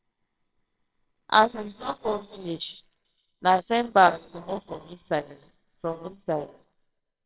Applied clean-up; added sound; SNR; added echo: neural separator model SepFormer WHAMR!.